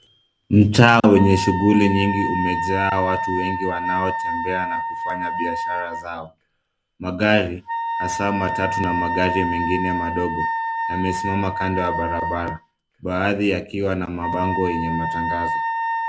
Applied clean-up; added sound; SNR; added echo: none; Wind instrument, woodwind instrument; 4 dB; none.